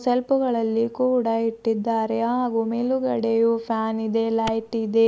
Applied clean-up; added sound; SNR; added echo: none; Clapping; 14 dB; none.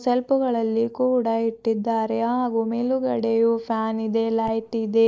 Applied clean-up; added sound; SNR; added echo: neural mask model DeepFilterNet 3.